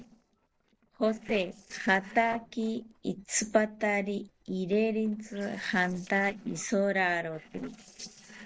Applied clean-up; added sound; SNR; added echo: neural separator model SepFormer DNS4.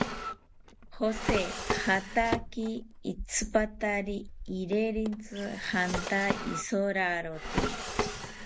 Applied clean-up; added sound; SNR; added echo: none; Drawer open or close; 4 dB; none.